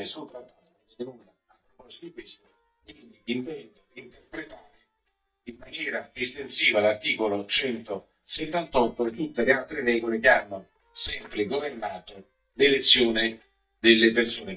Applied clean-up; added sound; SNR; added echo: neural mask model DeepFilterNet 3.